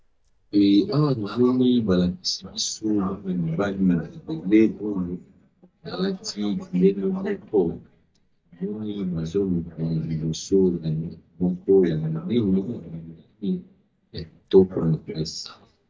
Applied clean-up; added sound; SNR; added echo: neural mask model DeepFilterNet 3.